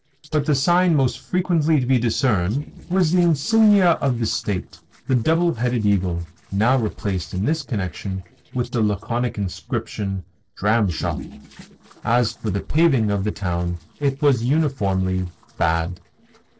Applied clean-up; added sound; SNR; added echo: neural separator model SepFormer DNS4.